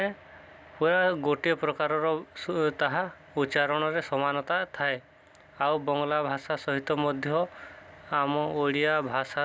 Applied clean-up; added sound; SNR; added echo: none; none; none; none.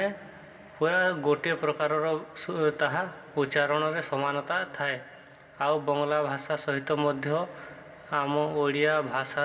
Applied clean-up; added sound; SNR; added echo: none; none; none; reverberation time 2.0 s.